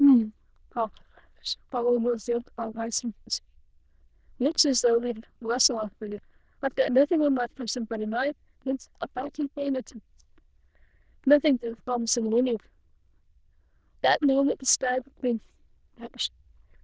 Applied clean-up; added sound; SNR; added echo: neural diffusion model UNIVERSE++.